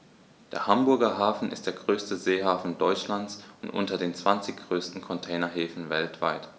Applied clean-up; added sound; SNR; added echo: none; none; none; none.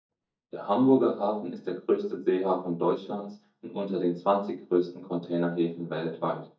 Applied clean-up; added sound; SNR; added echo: neural mask model DeepFilterNet 3.